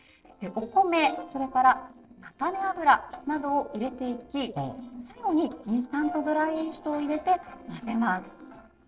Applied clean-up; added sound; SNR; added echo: neural separator model SepFormer DNS4.